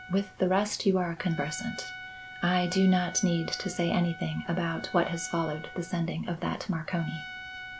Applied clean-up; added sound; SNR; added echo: none; Trumpet; 14 dB; none.